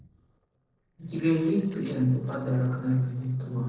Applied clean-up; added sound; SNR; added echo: neural separator model SepFormer DNS4.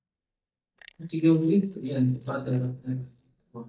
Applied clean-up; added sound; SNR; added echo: neural mask model DeepFilterNet 3.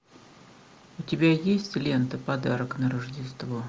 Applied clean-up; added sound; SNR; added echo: none; none; none; none.